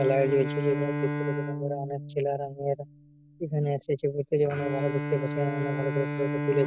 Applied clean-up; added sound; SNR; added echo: neural mask model RNNoise.